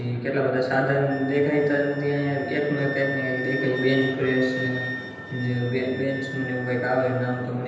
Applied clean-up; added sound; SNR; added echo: none; Wind instrument, woodwind instrument; 11 dB; reverberation time 1.1 s.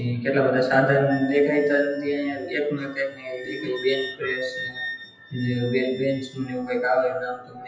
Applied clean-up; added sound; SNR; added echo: classical method WPE with log-MMSE.